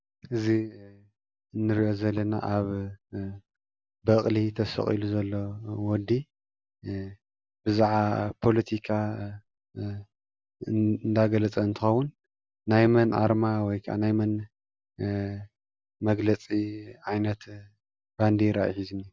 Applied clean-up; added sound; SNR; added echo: none; none; none; none.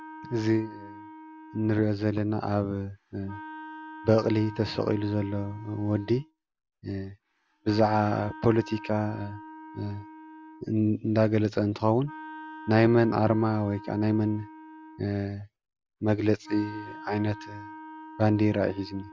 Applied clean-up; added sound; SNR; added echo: none; Wind instrument, woodwind instrument; 17 dB; none.